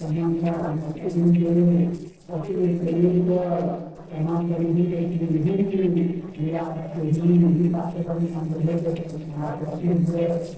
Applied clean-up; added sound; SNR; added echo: neural separator model SepFormer DNS4.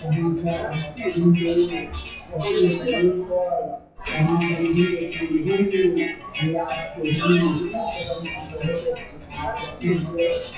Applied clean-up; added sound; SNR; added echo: classical method WPE with log-MMSE.